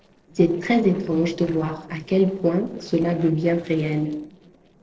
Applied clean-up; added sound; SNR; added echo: neural separator model SepFormer DNS4.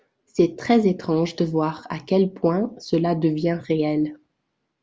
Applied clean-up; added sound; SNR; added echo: none; none; none; none.